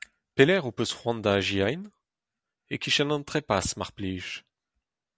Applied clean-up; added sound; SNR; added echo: none; none; none; none.